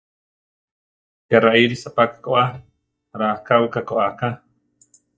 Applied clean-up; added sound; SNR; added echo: neural mask model DeepFilterNet 3.